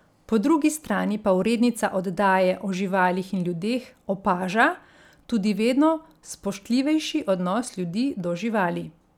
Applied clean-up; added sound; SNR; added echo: none; none; none; none.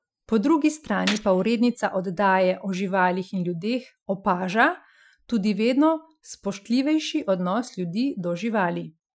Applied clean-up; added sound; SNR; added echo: classical method Wiener filter.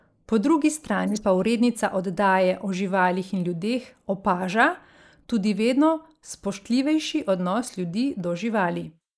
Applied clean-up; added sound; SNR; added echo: neural mask model Resemble Enhance denoiser.